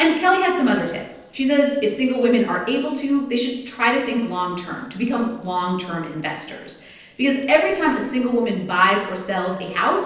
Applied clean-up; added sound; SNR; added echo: neural separator model SepFormer DNS4.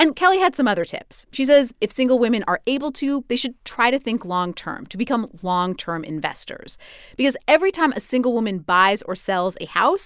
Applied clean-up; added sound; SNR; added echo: none; none; none; none.